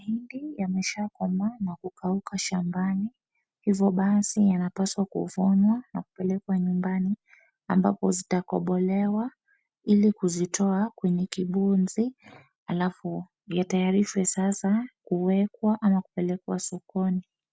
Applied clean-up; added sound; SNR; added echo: none; none; none; none.